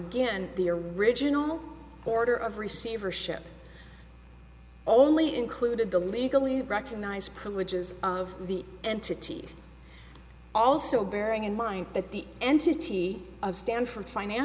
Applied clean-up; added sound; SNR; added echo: none; none; none; none.